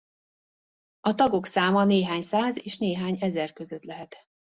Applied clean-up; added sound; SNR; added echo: none; none; none; none.